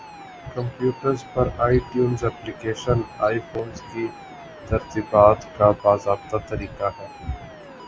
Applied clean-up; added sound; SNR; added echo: none; Alarm; 20 dB; none.